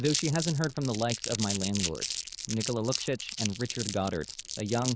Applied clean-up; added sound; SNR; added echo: neural diffusion model UNIVERSE++.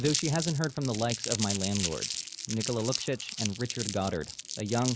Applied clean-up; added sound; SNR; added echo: none; Crumpling, crinkling; 5 dB; none.